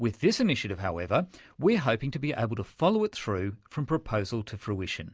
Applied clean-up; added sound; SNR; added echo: none; none; none; none.